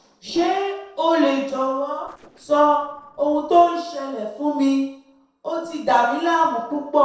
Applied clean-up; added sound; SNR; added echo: neural separator model SepFormer DNS4.